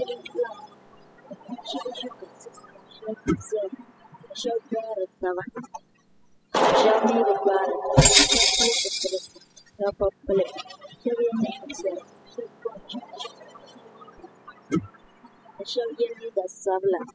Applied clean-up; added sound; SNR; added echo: classical method spectral subtraction.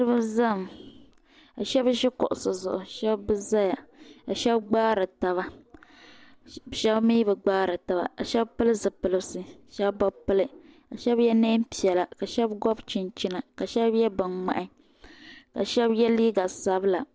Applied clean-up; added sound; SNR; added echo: none; none; none; none.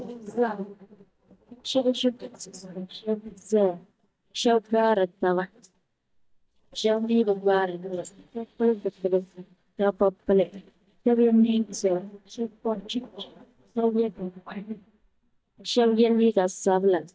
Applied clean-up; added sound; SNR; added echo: neural mask model DeepFilterNet 3.